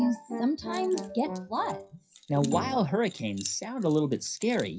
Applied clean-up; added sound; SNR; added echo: classical method WPE with log-MMSE.